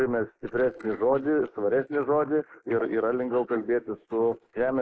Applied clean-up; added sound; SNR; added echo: neural mask model Resemble Enhance denoiser.